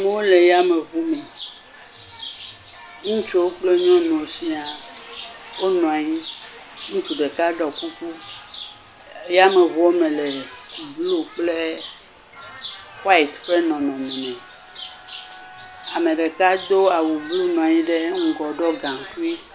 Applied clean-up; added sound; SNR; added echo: none; Chirp, tweet; 17 dB; none.